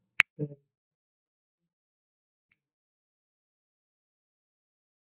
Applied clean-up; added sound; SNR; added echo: neural mask model DeepFilterNet 3.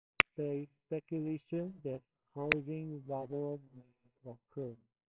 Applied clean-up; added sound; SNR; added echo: neural separator model SepFormer WHAMR!.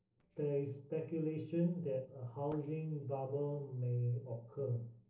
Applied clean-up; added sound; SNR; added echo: neural separator model SepFormer DNS4.